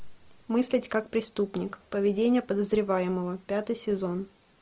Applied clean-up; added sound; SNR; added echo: none; none; none; none.